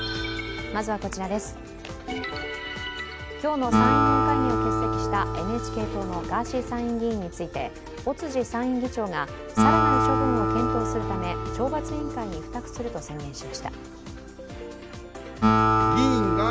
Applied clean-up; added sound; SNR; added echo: none; Acoustic guitar; -3 dB; none.